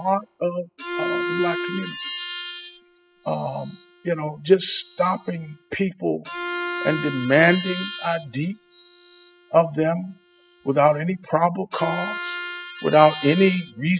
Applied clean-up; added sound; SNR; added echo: classical method spectral subtraction.